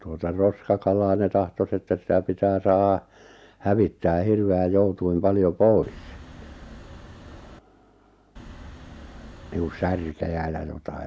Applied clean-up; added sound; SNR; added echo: none; Wind; 18 dB; none.